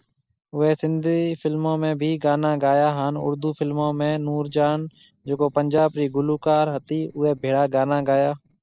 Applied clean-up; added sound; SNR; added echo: neural separator model SepFormer DNS4.